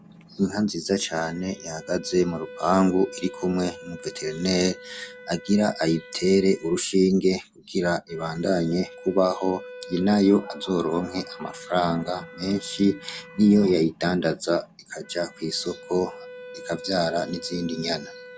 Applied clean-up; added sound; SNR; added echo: none; Wind instrument, woodwind instrument; 19 dB; none.